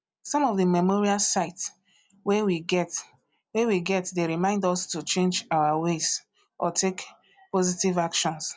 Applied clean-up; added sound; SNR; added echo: none; none; none; none.